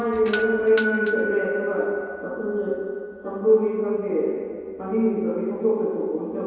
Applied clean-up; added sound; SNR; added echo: none; Doorbell; 1 dB; reverberation time 2.2 s.